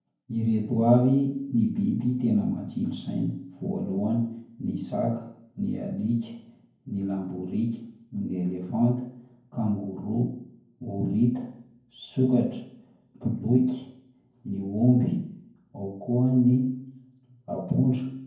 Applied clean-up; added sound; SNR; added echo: none; none; none; reverberation time 0.9 s.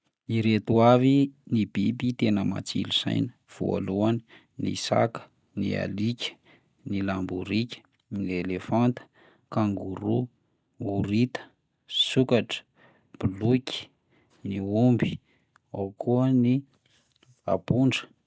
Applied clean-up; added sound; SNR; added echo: none; none; none; none.